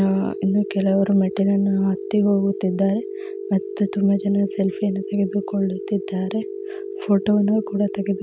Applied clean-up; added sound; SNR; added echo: none; Telephone; 10 dB; none.